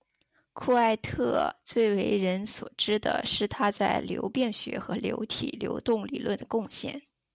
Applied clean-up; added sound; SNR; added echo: none; none; none; none.